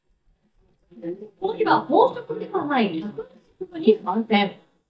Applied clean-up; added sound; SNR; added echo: neural mask model DeepFilterNet 3.